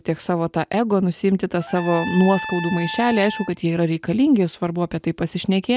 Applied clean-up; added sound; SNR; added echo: none; Trumpet; 11 dB; none.